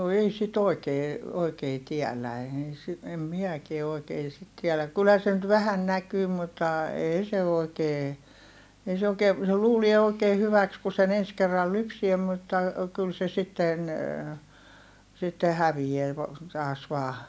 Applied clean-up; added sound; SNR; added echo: none; none; none; none.